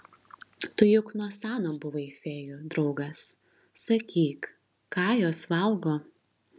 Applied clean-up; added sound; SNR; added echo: none; none; none; none.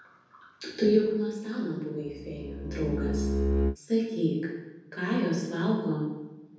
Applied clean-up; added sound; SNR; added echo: none; Bowed string instrument; -1 dB; reverberation time 1.1 s.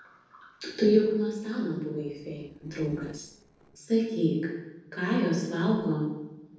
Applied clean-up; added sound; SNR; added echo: neural separator model SepFormer DNS4.